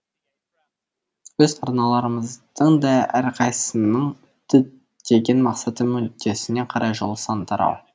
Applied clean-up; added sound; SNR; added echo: none; none; none; none.